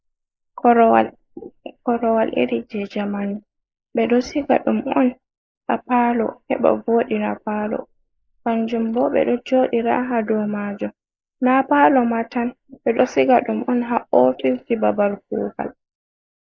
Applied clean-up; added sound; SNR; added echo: neural mask model Resemble Enhance denoiser.